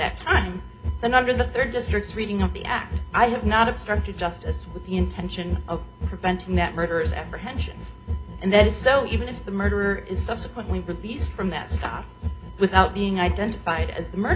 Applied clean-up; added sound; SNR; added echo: none; none; none; reverberation time 0.3 s.